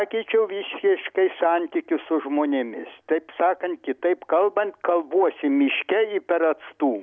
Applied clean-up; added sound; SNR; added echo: none; none; none; none.